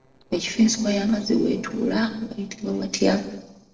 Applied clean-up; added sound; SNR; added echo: neural separator model SepFormer DNS4.